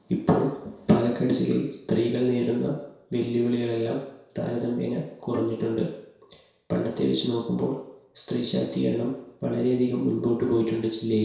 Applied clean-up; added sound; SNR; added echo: none; Bowed string instrument; 14 dB; reverberation time 0.7 s.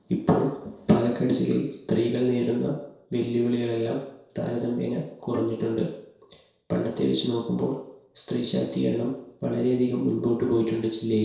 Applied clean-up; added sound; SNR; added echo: neural separator model SepFormer DNS4.